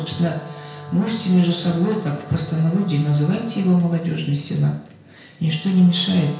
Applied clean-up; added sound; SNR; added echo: none; Wind instrument, woodwind instrument; 19 dB; reverberation time 0.5 s.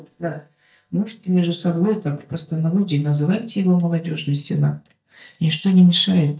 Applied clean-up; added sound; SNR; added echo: neural mask model DeepFilterNet 3.